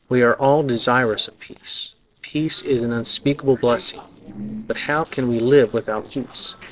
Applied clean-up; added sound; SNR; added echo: neural separator model SepFormer DNS4.